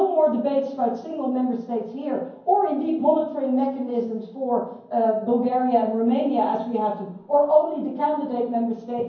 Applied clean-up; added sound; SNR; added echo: none; none; none; reverberation time 0.9 s.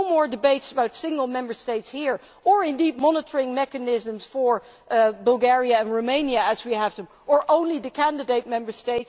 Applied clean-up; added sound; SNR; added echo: none; none; none; none.